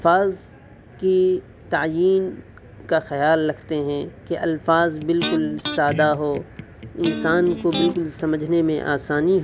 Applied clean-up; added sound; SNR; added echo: none; Electric guitar; 9 dB; none.